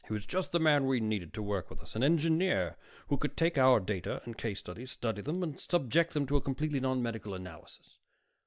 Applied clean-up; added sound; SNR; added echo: none; none; none; none.